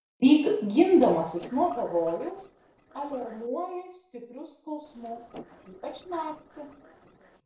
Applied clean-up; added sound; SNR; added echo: neural separator model SepFormer DNS4.